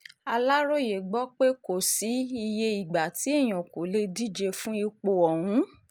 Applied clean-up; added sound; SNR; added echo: none; none; none; none.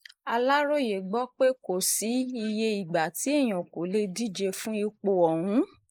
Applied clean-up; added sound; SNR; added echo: neural mask model Resemble Enhance denoiser.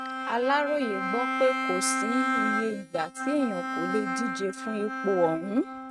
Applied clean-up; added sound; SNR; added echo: neural mask model RNNoise.